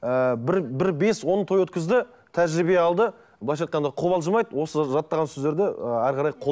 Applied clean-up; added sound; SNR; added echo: none; none; none; none.